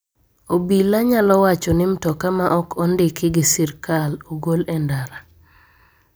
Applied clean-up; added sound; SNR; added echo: none; none; none; none.